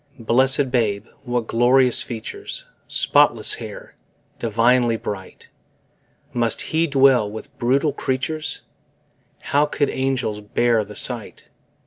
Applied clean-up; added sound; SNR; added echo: none; none; none; none.